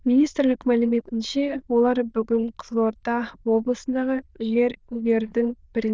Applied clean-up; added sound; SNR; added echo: neural diffusion model UNIVERSE++.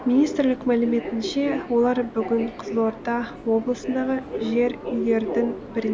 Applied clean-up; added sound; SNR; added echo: none; Subway, metro, underground; 9 dB; none.